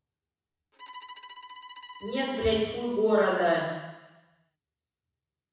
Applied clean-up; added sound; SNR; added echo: none; Bowed string instrument; 17 dB; reverberation time 1.1 s.